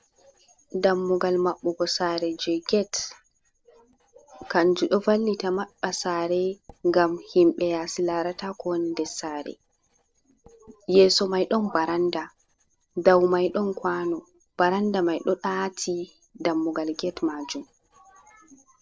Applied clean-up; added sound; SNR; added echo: neural separator model SepFormer DNS4.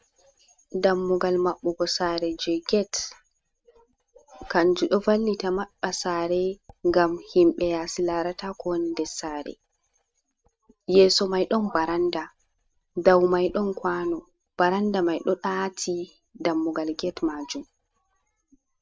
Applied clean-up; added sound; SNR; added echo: neural mask model RNNoise.